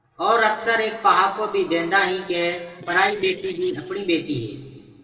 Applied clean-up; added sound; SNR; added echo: neural separator model SepFormer DNS4.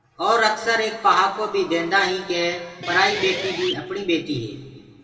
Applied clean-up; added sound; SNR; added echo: none; Guitar; 10 dB; reverberation time 1.6 s.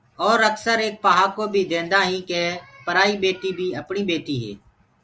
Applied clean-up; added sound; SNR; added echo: none; none; none; none.